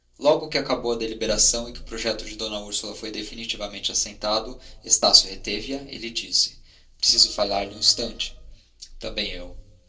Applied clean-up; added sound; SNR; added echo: neural separator model SepFormer DNS4.